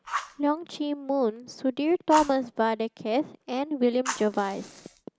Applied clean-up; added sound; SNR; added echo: none; Fire; 13 dB; none.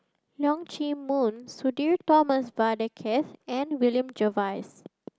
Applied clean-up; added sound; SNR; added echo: none; none; none; none.